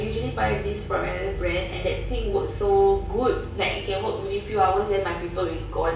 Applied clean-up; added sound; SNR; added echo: none; none; none; reverberation time 0.7 s.